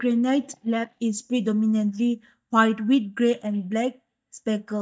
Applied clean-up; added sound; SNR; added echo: neural mask model DeepFilterNet 3.